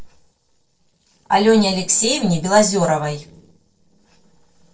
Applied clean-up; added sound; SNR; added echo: neural separator model SepFormer DNS4.